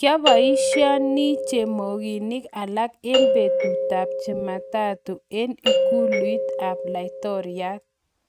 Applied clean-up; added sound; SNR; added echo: neural mask model RNNoise.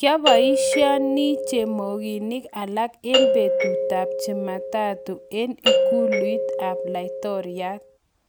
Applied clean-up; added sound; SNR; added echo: none; Doorbell; -2 dB; none.